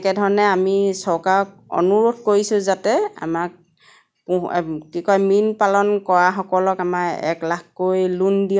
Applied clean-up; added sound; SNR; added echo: none; none; none; none.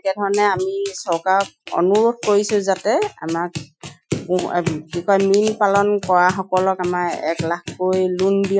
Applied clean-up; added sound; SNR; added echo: classical method Wiener filter.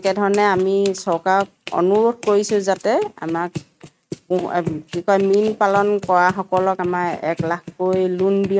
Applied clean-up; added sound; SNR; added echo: neural mask model RNNoise.